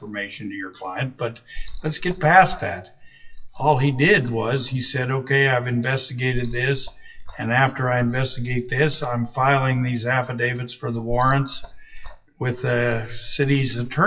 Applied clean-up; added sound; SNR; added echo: classical method WPE with log-MMSE.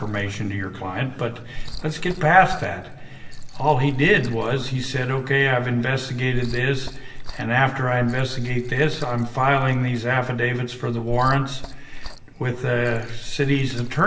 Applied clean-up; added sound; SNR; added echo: none; Liquid; 9 dB; reverberation time 0.7 s.